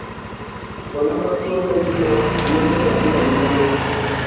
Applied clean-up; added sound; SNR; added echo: none; Engine; 2 dB; reverberation time 2.2 s.